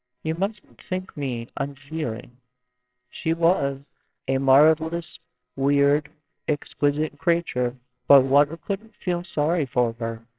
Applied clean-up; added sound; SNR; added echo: neural separator model SepFormer WHAMR!.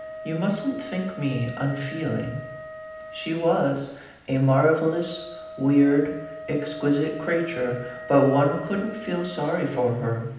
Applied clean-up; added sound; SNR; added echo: none; Wind instrument, woodwind instrument; 14 dB; reverberation time 0.9 s.